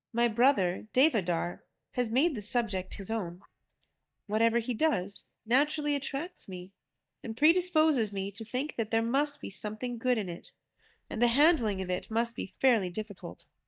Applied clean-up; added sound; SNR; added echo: neural mask model DeepFilterNet 3.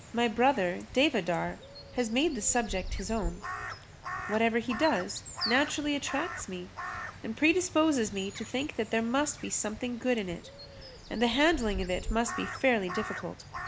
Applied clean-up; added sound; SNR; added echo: none; Crow; 10 dB; none.